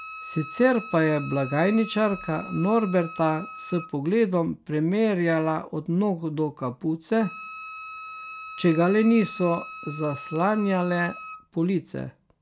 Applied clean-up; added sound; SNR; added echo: none; Wind instrument, woodwind instrument; 16 dB; none.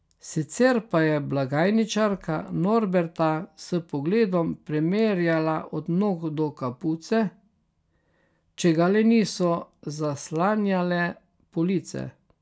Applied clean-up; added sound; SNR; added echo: none; none; none; none.